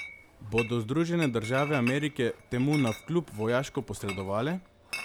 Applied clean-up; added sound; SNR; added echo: none; Chatter / Chink, clink; 12 dB; none.